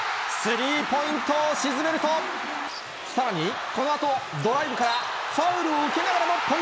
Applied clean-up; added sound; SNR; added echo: none; none; none; none.